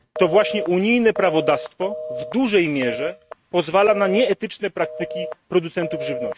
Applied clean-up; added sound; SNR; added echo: neural mask model RNNoise.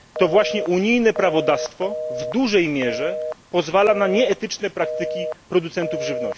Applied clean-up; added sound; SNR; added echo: none; Telephone; 8 dB; none.